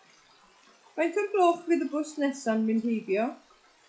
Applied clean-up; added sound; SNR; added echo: classical method log-MMSE.